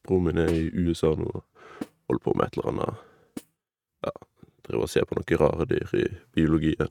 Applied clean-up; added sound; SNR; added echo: neural mask model RNNoise.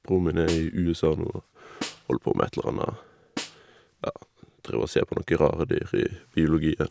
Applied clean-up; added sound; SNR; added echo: none; Snare drum; 14 dB; none.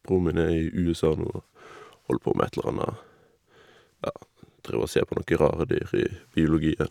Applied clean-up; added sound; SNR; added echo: none; none; none; none.